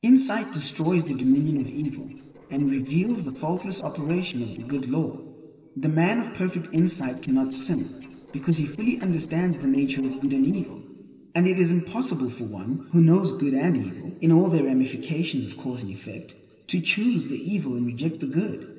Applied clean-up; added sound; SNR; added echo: neural separator model SepFormer DNS4.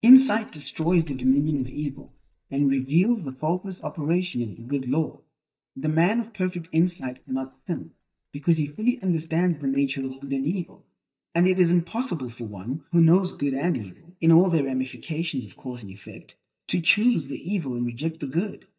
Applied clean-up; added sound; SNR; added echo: neural mask model DeepFilterNet 3.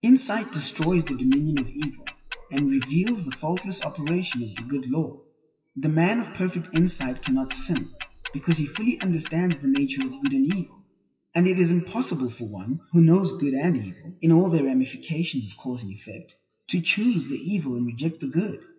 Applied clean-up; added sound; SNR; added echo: classical method WPE with log-MMSE.